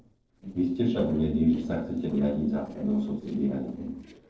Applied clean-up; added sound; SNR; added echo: neural separator model SepFormer DNS4.